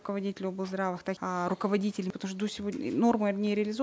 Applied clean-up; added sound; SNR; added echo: none; none; none; none.